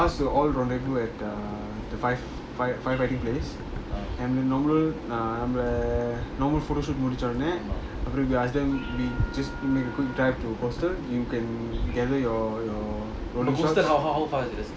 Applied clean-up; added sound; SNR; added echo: none; Wind instrument, woodwind instrument + Knock; 18 dB; none.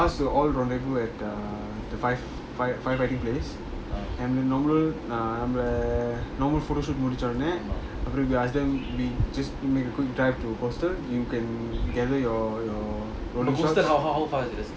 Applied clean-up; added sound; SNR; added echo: none; none; none; none.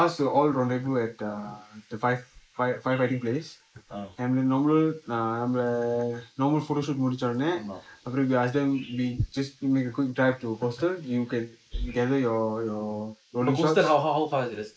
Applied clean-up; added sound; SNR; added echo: neural mask model Resemble Enhance denoiser.